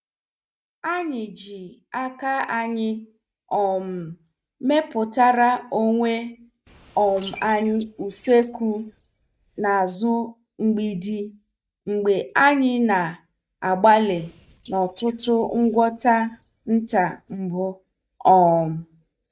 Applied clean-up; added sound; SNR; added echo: neural mask model DeepFilterNet 3.